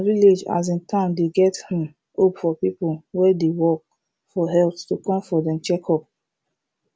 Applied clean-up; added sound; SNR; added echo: none; none; none; none.